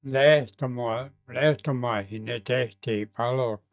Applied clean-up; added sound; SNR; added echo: neural mask model DeepFilterNet 3.